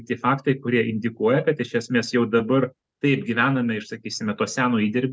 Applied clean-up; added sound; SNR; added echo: none; none; none; none.